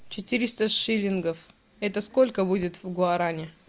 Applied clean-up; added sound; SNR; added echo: none; none; none; none.